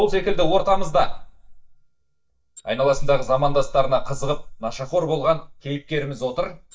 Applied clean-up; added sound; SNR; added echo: neural mask model DeepFilterNet 3.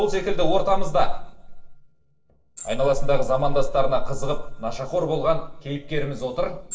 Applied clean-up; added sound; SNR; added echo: neural separator model SepFormer DNS4.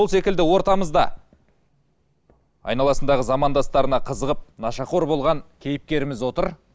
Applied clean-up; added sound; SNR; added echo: none; none; none; none.